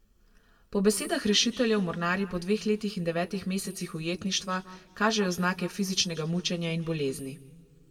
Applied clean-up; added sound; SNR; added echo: none; none; none; reverberation time 0.9 s.